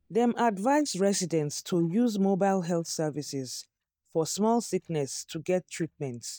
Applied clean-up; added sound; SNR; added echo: neural mask model DeepFilterNet 3.